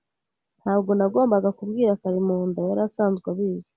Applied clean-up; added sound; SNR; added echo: none; none; none; none.